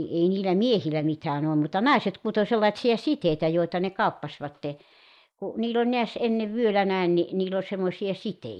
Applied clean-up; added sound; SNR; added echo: neural mask model Resemble Enhance denoiser.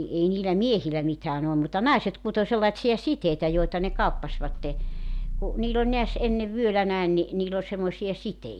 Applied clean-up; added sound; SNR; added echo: none; Growling; 4 dB; none.